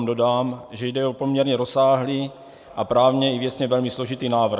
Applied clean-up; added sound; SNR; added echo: none; none; none; none.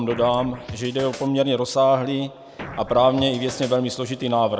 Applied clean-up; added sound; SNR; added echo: none; Scratching (performance technique); 15 dB; none.